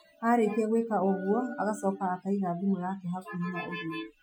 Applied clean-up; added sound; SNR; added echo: classical method Wiener filter.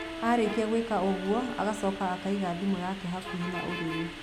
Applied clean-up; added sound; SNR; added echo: none; Bus + Brass instrument; 9 dB; none.